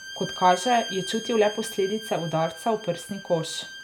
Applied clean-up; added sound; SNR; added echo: none; Bowed string instrument; 12 dB; none.